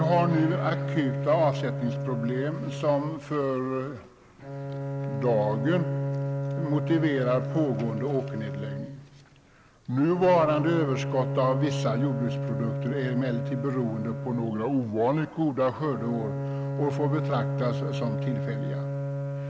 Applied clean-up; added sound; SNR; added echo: none; Bowed string instrument; 3 dB; none.